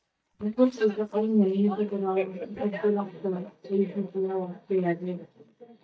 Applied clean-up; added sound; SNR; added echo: neural mask model DeepFilterNet 3.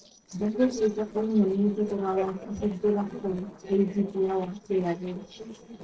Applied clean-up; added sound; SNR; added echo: neural separator model SepFormer DNS4.